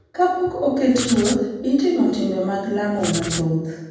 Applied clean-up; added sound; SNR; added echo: none; Writing; 9 dB; reverberation time 1.2 s.